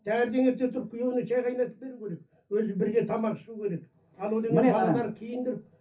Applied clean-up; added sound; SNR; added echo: none; none; none; reverberation time 0.3 s.